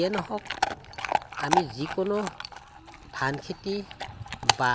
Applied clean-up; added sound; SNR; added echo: none; Chewing, mastication / Dog; 0 dB; none.